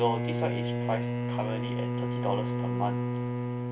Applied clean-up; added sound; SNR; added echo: none; Bowed string instrument; -4 dB; reverberation time 2.8 s.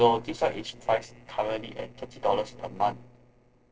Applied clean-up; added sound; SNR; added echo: neural separator model SepFormer DNS4.